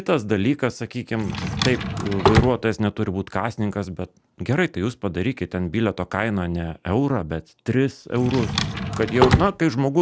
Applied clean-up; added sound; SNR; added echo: none; Drawer open or close; 0 dB; none.